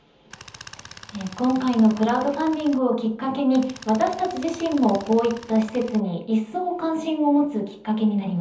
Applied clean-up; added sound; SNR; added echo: none; Tools; 19 dB; reverberation time 0.7 s.